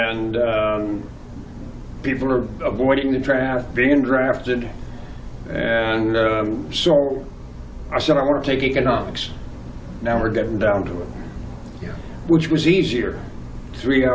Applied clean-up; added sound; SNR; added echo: none; none; none; none.